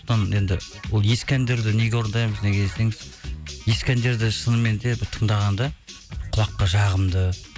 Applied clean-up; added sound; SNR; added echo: none; none; none; none.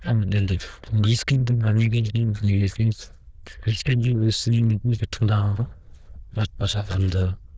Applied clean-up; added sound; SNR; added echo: neural diffusion model UNIVERSE++.